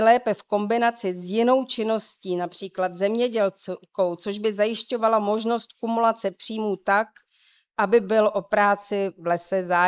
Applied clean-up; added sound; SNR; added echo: neural mask model Resemble Enhance denoiser.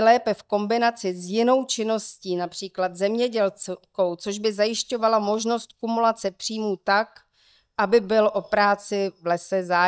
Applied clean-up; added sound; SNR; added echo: neural mask model DeepFilterNet 3.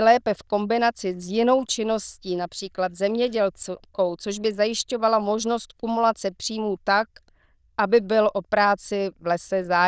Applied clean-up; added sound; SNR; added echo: neural diffusion model UNIVERSE++.